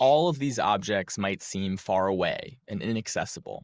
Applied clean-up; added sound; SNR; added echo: neural mask model Resemble Enhance denoiser.